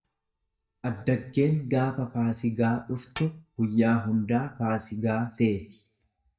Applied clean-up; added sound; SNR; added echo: neural mask model DeepFilterNet 3.